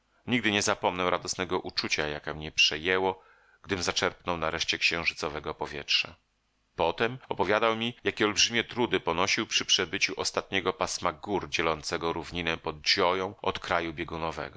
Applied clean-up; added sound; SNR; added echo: none; none; none; none.